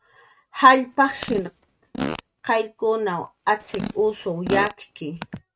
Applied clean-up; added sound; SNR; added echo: neural mask model RNNoise.